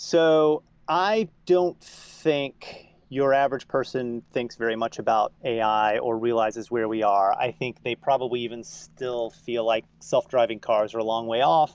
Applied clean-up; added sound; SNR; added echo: none; none; none; none.